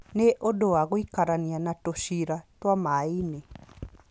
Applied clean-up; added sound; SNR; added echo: none; none; none; none.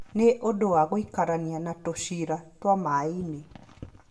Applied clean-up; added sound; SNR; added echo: none; none; none; reverberation time 0.5 s.